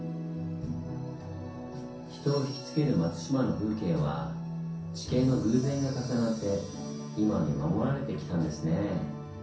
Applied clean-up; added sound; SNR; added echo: none; none; none; reverberation time 0.6 s.